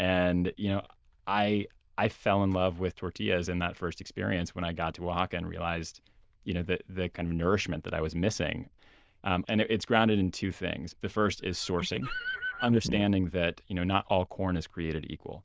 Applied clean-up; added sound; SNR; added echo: neural diffusion model UNIVERSE++.